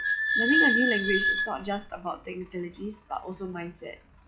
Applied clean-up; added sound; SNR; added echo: classical method log-MMSE.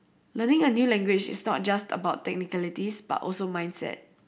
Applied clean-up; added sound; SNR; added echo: none; none; none; none.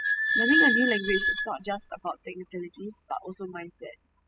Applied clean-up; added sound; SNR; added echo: classical method spectral subtraction.